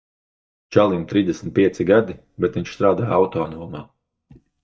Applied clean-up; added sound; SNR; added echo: neural mask model DeepFilterNet 3.